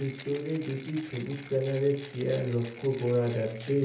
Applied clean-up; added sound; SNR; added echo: none; Mechanisms; 19 dB; reverberation time 0.7 s.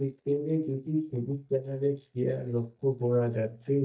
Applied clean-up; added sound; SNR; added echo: neural mask model DeepFilterNet 3.